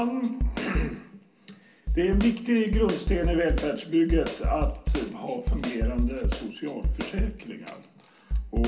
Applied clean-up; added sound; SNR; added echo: none; Snare drum; 1 dB; reverberation time 0.3 s.